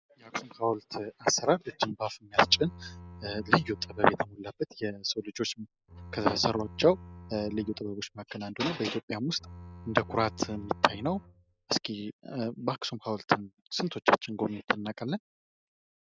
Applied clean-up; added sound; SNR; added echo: none; Bowed string instrument; 17 dB; none.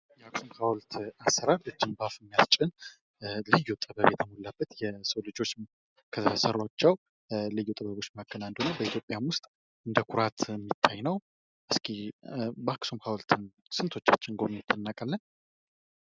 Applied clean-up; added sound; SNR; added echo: none; none; none; none.